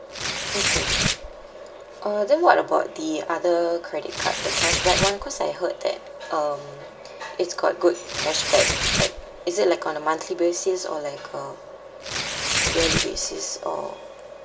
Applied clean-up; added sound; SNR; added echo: none; Tearing; 4 dB; reverberation time 1.7 s.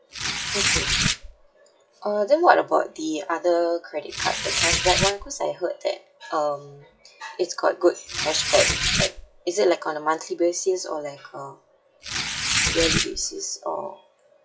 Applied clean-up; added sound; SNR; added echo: classical method WPE with log-MMSE.